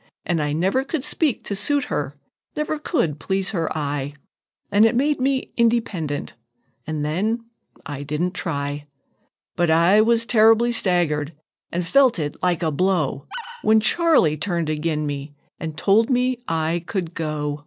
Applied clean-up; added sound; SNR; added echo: neural separator model SepFormer DNS4.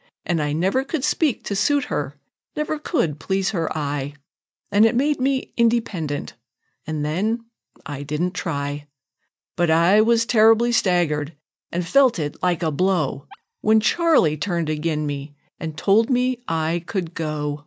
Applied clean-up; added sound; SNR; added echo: neural mask model DeepFilterNet 3.